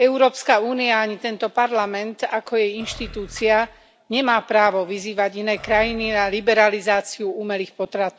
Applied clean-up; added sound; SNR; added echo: none; Animal; 19 dB; none.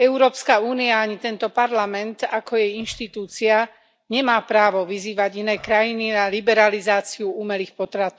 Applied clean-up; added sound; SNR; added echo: neural mask model DeepFilterNet 3.